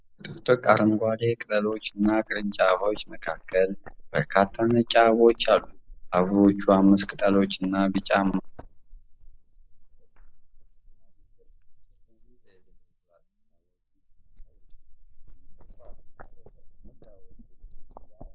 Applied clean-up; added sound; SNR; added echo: neural mask model Resemble Enhance denoiser.